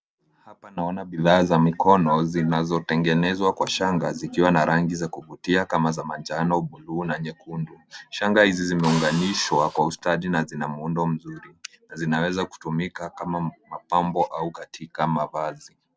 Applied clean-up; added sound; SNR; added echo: none; Drill; 12 dB; none.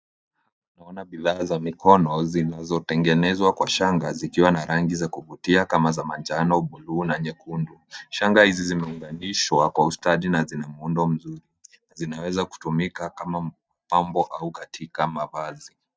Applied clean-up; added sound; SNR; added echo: neural mask model DeepFilterNet 3.